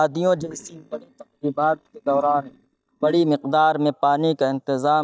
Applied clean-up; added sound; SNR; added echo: neural mask model DeepFilterNet 3.